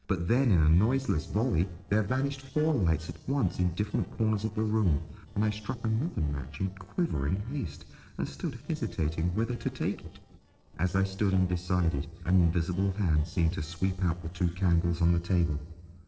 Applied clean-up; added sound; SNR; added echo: neural separator model SepFormer DNS4.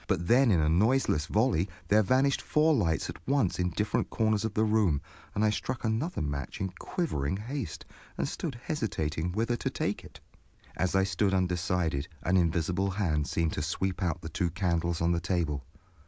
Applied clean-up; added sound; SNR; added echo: none; none; none; none.